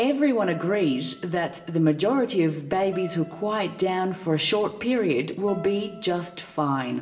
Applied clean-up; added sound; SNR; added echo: none; Keyboard (musical); 20 dB; reverberation time 0.8 s.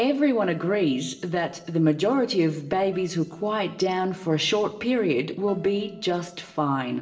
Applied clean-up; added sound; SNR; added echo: neural separator model SepFormer DNS4.